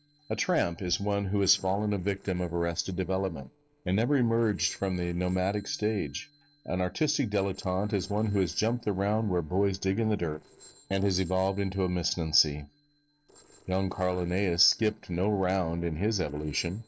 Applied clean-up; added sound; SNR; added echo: neural separator model SepFormer DNS4.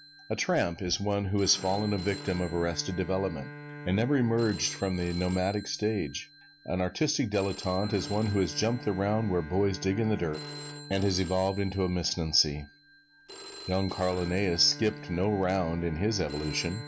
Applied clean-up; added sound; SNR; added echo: none; Telephone + Bowed string instrument; 14 dB; none.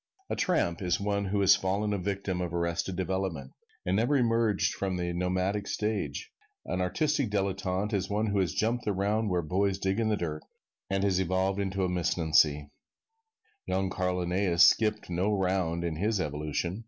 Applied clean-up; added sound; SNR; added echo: none; none; none; none.